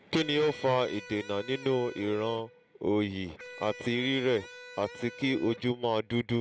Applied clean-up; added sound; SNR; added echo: none; Electric guitar; 17 dB; none.